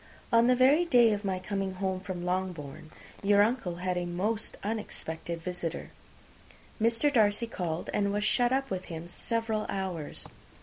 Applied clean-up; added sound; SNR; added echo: none; none; none; none.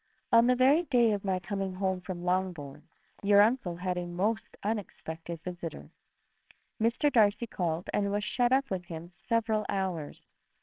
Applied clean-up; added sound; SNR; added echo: neural separator model SepFormer WHAMR!.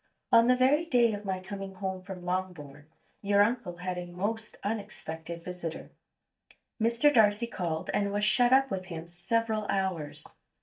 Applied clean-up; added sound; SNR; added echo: neural mask model DeepFilterNet 3.